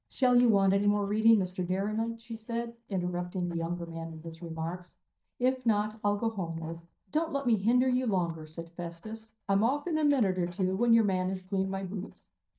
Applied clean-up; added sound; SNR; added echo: neural mask model DeepFilterNet 3.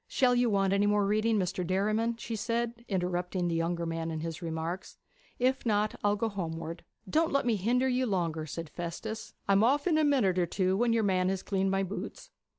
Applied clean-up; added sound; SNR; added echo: none; none; none; none.